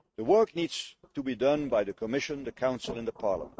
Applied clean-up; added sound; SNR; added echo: neural mask model RNNoise.